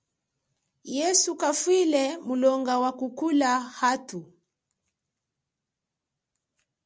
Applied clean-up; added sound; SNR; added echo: none; none; none; none.